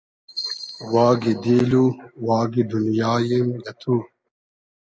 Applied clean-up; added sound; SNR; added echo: none; none; none; none.